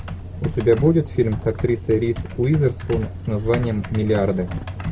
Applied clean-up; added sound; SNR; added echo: none; Computer keyboard; 9 dB; none.